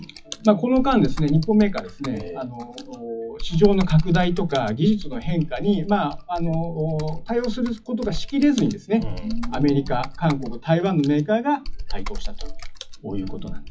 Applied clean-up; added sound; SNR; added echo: classical method WPE with log-MMSE.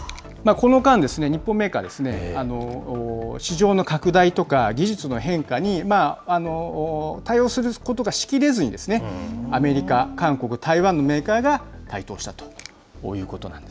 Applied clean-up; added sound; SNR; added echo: none; none; none; none.